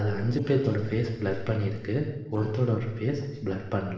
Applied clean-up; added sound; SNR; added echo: neural separator model SepFormer DNS4.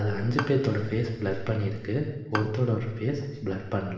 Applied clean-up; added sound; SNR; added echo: none; Bowed string instrument; 13 dB; reverberation time 0.9 s.